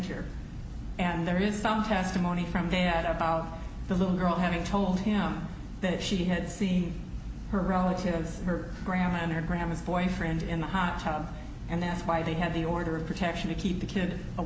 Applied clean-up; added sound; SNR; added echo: none; none; none; none.